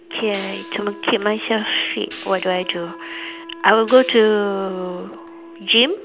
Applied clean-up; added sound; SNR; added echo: none; Wind instrument, woodwind instrument + Hi-hat; 17 dB; none.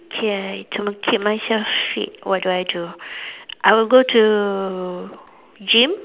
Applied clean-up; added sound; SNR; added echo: none; none; none; none.